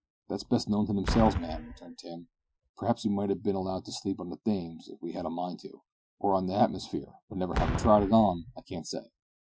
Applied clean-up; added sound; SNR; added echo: classical method Wiener filter.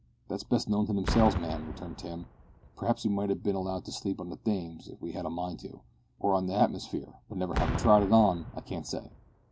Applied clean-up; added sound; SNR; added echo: none; Boom; 9 dB; none.